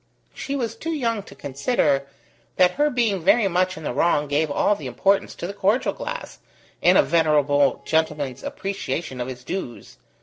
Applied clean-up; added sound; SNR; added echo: neural separator model SepFormer DNS4.